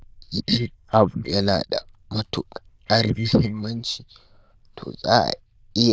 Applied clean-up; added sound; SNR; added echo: neural diffusion model UNIVERSE++.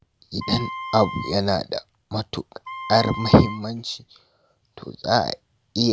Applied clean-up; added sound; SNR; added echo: none; Wind instrument, woodwind instrument; 12 dB; none.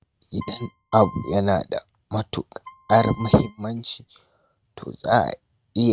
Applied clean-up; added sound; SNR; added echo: neural mask model RNNoise.